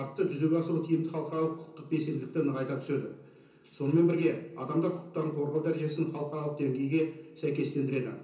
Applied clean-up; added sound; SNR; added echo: none; none; none; reverberation time 0.6 s.